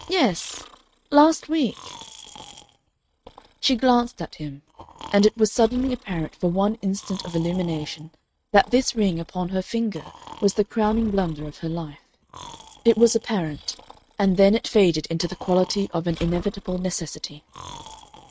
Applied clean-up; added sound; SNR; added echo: neural mask model RNNoise.